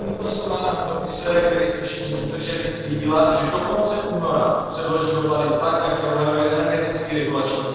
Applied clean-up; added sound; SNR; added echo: neural separator model SepFormer DNS4.